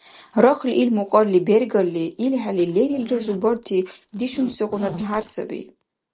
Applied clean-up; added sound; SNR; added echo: neural separator model SepFormer DNS4.